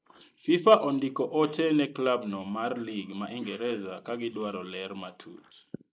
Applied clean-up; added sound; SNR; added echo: neural mask model Resemble Enhance denoiser.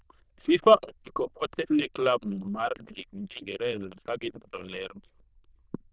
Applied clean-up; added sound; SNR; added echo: neural diffusion model UNIVERSE++.